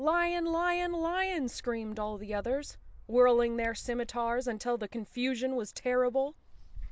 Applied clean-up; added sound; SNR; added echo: none; Bird; 17 dB; none.